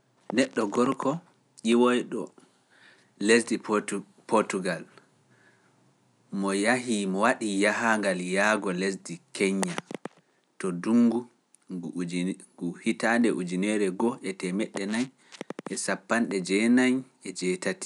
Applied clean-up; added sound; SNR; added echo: none; none; none; none.